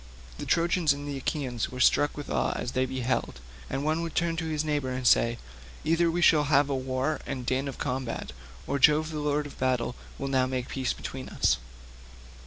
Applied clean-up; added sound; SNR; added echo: none; none; none; none.